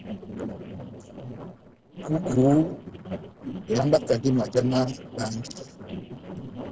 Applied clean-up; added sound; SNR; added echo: neural separator model SepFormer DNS4.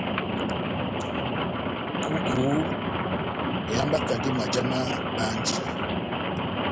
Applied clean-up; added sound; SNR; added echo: none; Rain; -4 dB; none.